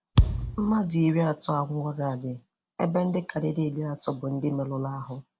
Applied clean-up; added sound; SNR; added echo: none; Thump, thud; -2 dB; none.